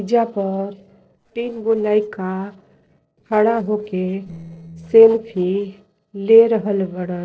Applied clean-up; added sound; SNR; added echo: neural separator model SepFormer DNS4.